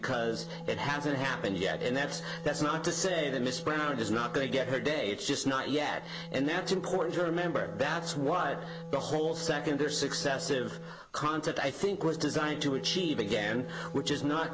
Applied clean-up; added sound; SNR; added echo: none; Wind instrument, woodwind instrument; 11 dB; none.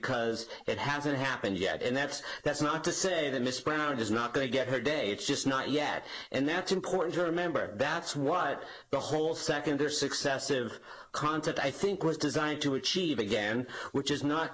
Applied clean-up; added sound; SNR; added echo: neural mask model Resemble Enhance denoiser.